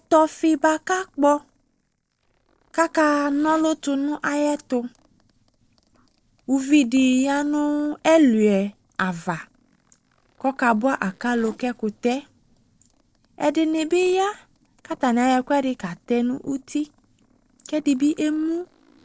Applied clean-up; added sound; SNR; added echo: neural separator model SepFormer DNS4.